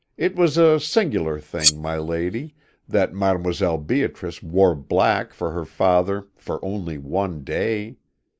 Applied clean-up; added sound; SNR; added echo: neural mask model Resemble Enhance denoiser.